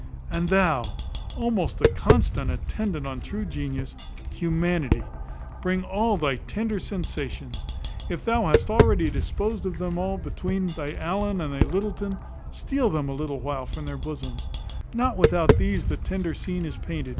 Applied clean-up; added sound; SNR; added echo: none; Tap; -1 dB; none.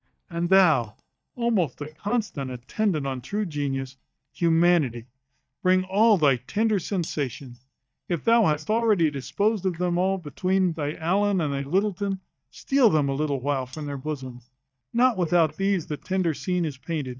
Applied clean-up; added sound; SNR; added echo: neural mask model DeepFilterNet 3.